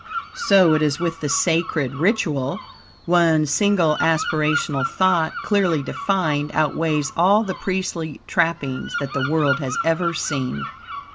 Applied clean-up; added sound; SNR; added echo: none; Bird vocalization, bird call, bird song; 10 dB; none.